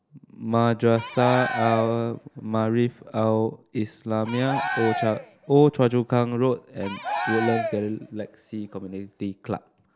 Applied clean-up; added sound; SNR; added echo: none; Cheering; 8 dB; none.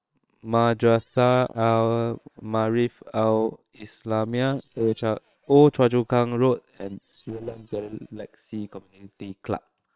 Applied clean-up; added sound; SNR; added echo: neural separator model SepFormer WHAM!.